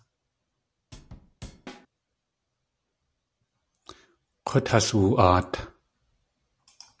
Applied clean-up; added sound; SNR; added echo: none; Drum / Drum kit; 16 dB; none.